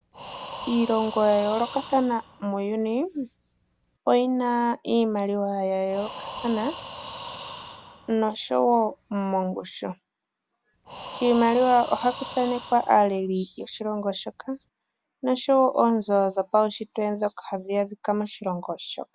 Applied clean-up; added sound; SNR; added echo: none; Breathing; 15 dB; none.